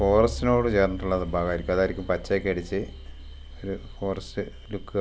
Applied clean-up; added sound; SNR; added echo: none; none; none; none.